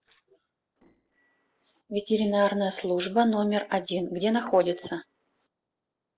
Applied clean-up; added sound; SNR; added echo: neural separator model SepFormer DNS4.